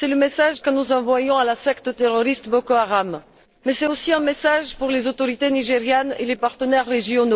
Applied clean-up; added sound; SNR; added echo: neural separator model SepFormer DNS4.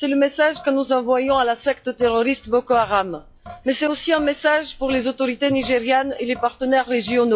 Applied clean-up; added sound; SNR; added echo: classical method log-MMSE.